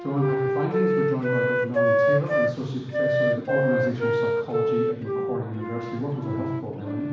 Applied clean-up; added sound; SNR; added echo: none; Wind instrument, woodwind instrument; -4 dB; reverberation time 1.1 s.